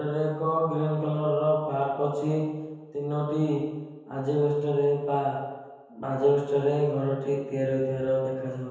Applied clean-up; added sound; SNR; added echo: none; none; none; reverberation time 1.2 s.